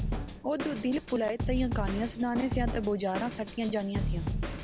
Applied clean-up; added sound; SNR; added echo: none; Drum kit; 2 dB; none.